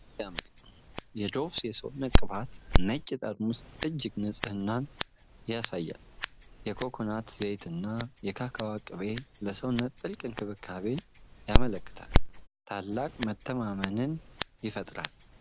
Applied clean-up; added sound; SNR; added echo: none; Scissors; -5 dB; none.